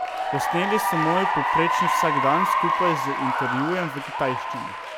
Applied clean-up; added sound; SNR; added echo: none; Applause / Cheering; -3 dB; none.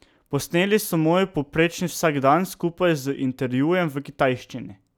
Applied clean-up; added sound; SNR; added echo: none; none; none; none.